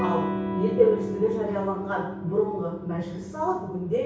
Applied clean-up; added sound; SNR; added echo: none; Electric guitar / Strum; 5 dB; reverberation time 0.6 s.